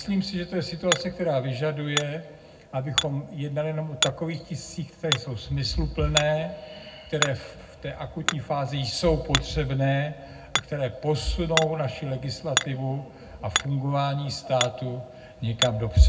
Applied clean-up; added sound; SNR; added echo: none; Hammer; 7 dB; reverberation time 0.3 s.